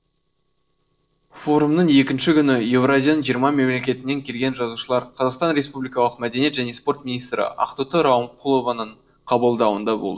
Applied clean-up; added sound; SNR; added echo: neural separator model SepFormer DNS4.